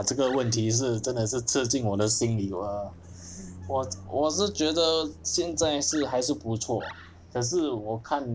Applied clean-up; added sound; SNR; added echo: none; Animal + Car passing by; 18 dB; none.